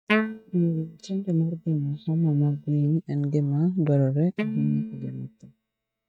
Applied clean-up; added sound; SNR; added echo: neural mask model DeepFilterNet 3.